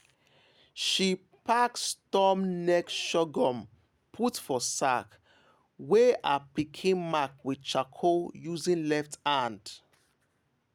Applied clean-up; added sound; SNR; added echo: none; none; none; none.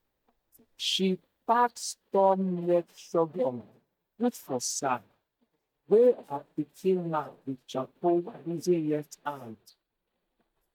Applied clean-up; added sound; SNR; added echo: neural mask model DeepFilterNet 3.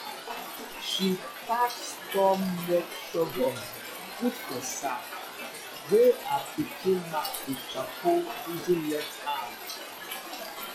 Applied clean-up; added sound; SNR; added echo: classical method log-MMSE.